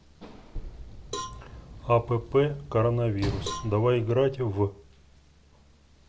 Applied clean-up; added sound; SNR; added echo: none; Cowbell + Sliding door / Slam; 12 dB; none.